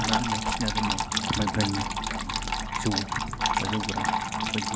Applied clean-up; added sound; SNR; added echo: none; Trickle, dribble / Water tap, faucet; -4 dB; none.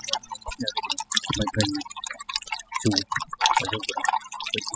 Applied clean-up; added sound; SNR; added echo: classical method spectral subtraction.